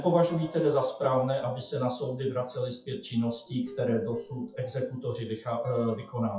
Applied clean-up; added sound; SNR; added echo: classical method WPE with log-MMSE.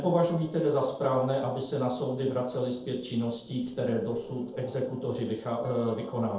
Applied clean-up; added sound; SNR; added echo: neural separator model SepFormer DNS4.